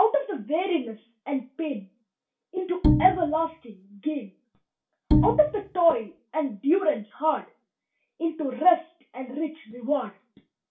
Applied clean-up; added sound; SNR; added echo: none; Bowed string instrument; -2 dB; reverberation time 0.3 s.